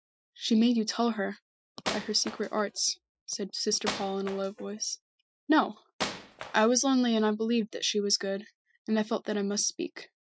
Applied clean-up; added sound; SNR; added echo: classical method Wiener filter.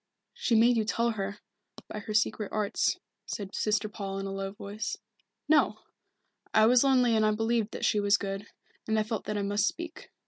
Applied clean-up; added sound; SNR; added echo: none; none; none; none.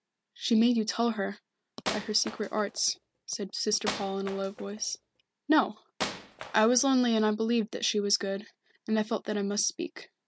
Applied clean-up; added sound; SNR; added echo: none; Wood; 11 dB; none.